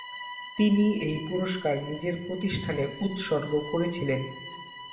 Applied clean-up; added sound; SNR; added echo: none; Bowed string instrument; 14 dB; reverberation time 1.1 s.